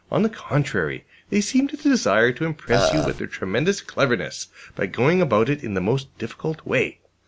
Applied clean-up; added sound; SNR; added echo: none; Burping, eructation; -1 dB; none.